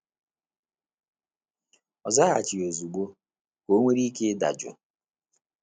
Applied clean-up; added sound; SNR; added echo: none; none; none; none.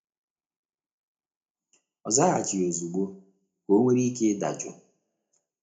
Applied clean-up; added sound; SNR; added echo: none; none; none; reverberation time 0.4 s.